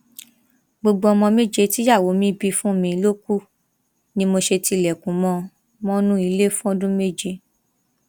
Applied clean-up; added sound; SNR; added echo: none; none; none; none.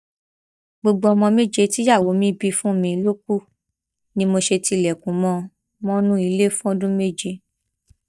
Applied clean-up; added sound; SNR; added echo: neural mask model DeepFilterNet 3.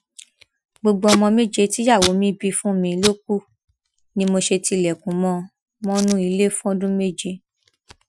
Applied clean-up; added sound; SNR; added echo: classical method Wiener filter.